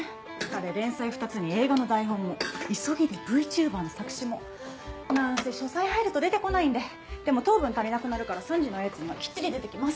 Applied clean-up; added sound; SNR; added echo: none; none; none; none.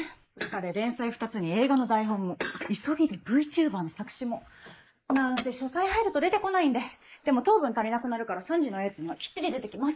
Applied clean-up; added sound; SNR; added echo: neural mask model Resemble Enhance denoiser.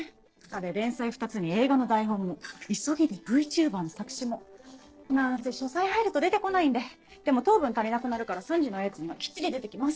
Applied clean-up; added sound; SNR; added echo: neural separator model SepFormer DNS4.